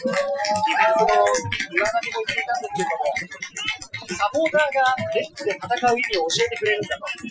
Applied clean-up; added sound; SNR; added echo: classical method Wiener filter.